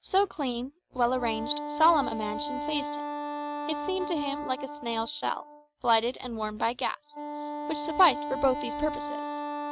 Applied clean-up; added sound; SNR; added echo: neural mask model RNNoise.